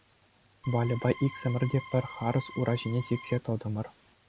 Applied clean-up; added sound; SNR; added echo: none; Organ; 15 dB; none.